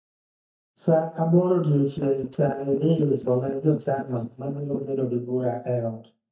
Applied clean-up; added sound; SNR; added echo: neural mask model DeepFilterNet 3.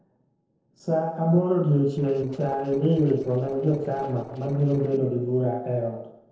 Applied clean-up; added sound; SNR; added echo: neural separator model SepFormer DNS4.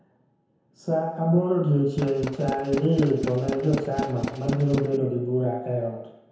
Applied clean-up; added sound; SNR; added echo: none; Tools; 7 dB; reverberation time 1.0 s.